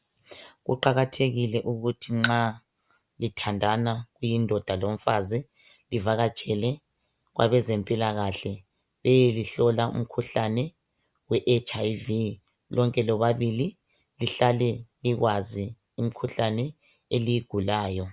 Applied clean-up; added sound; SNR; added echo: none; none; none; none.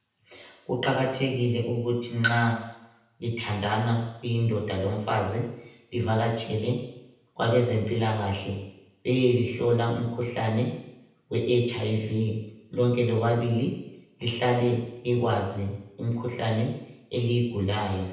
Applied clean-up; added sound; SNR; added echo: none; none; none; reverberation time 0.9 s.